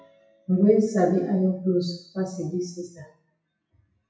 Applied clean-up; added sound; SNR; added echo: classical method WPE with log-MMSE.